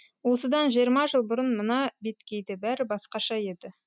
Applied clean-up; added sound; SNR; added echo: none; none; none; none.